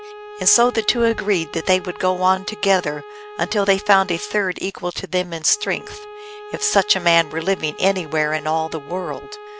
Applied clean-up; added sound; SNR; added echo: none; Bowed string instrument; 16 dB; none.